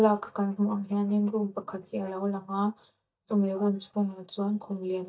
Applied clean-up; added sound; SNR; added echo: neural mask model DeepFilterNet 3.